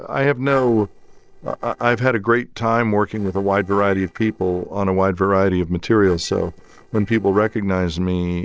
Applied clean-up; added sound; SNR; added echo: neural separator model SepFormer DNS4.